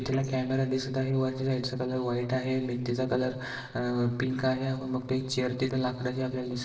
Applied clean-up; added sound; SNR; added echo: neural separator model SepFormer DNS4.